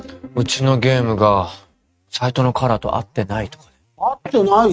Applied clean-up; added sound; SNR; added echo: neural mask model RNNoise.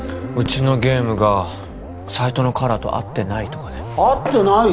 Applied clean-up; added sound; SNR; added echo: none; Fireworks; 20 dB; none.